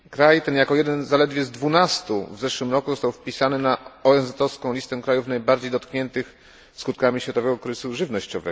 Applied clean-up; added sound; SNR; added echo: none; none; none; none.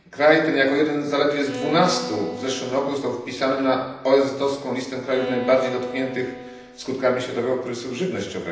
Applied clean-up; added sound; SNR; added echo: none; Bowed string instrument; 11 dB; reverberation time 0.9 s.